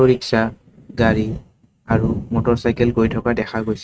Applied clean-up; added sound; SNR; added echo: neural mask model RNNoise.